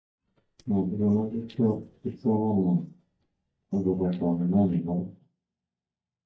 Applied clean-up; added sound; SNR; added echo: neural mask model DeepFilterNet 3.